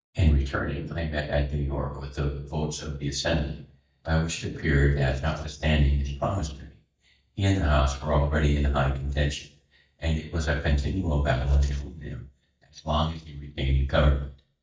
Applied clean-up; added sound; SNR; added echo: neural mask model DeepFilterNet 3.